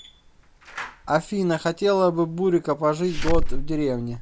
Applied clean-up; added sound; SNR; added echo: none; Slam / Alarm; 3 dB; none.